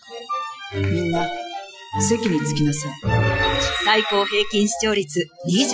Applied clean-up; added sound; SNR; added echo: classical method Wiener filter.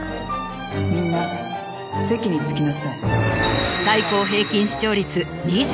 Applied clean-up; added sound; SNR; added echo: none; none; none; none.